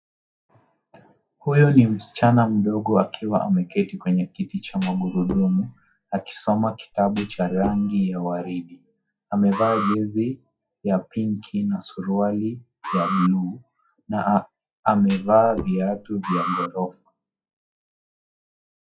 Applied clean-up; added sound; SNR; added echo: classical method log-MMSE.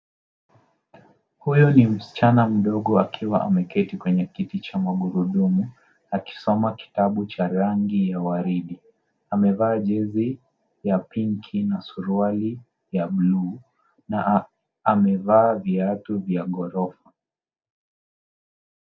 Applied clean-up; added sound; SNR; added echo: none; none; none; none.